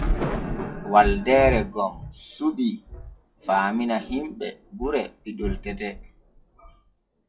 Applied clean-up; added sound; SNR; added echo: classical method WPE with log-MMSE.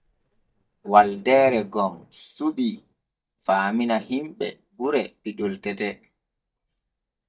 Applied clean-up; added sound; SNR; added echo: neural mask model DeepFilterNet 3.